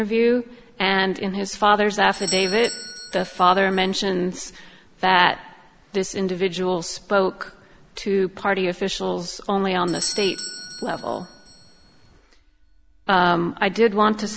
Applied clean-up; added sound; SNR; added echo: none; Doorbell; 16 dB; none.